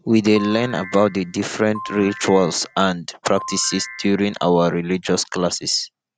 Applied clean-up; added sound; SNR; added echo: none; Ringtone / Chime; 16 dB; none.